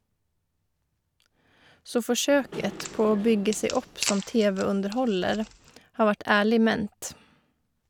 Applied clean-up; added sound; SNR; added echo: none; Engine / Mechanisms + Wood; 12 dB; none.